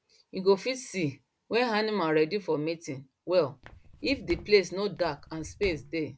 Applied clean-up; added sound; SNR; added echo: none; Walk, footsteps; 17 dB; none.